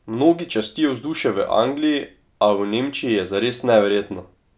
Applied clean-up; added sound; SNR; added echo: none; none; none; none.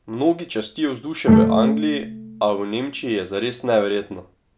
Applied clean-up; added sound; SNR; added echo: none; Bowed string instrument; -2 dB; none.